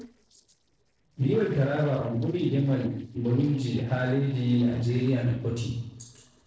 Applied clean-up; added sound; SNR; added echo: neural separator model SepFormer DNS4.